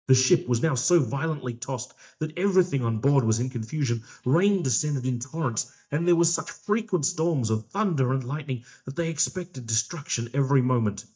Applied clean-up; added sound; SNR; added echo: neural mask model DeepFilterNet 3.